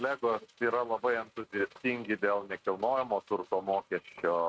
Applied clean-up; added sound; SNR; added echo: neural mask model RNNoise.